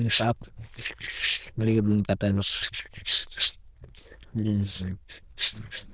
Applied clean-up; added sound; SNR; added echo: neural diffusion model UNIVERSE++.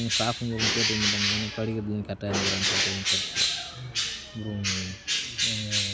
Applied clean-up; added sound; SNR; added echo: none; Bird; -4 dB; none.